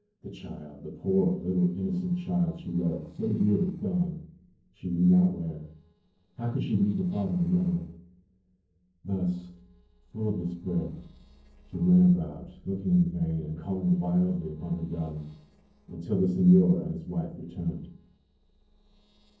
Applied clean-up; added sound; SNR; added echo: neural separator model SepFormer DNS4.